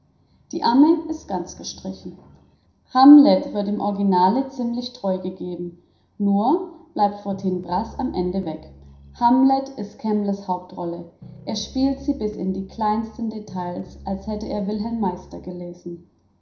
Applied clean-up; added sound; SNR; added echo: none; Piano; 19 dB; reverberation time 0.3 s.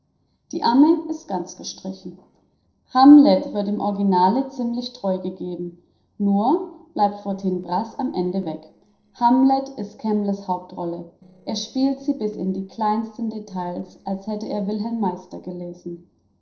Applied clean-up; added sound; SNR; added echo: neural separator model SepFormer DNS4.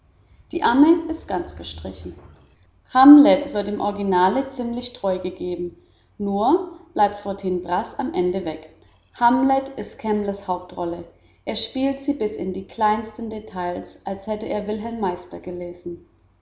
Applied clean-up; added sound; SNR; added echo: none; none; none; none.